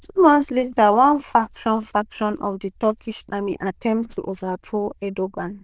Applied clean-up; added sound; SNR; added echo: neural diffusion model UNIVERSE++.